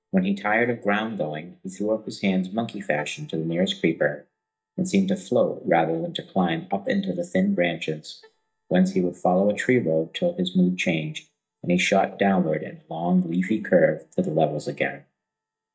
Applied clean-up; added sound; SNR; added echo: neural mask model DeepFilterNet 3.